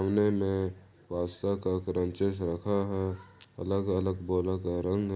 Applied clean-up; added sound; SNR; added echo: none; none; none; none.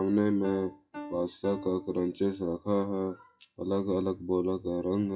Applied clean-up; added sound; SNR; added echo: classical method WPE with log-MMSE.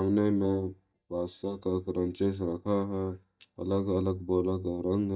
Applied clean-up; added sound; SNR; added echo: neural mask model DeepFilterNet 3.